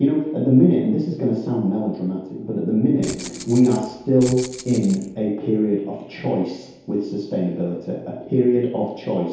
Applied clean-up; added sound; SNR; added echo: none; Rattle (instrument); 16 dB; reverberation time 0.8 s.